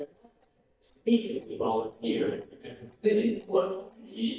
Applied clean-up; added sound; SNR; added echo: neural mask model DeepFilterNet 3.